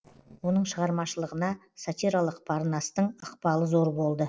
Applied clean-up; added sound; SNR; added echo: neural separator model SepFormer DNS4.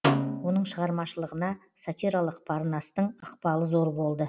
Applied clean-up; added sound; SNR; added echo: none; Snare drum; 3 dB; none.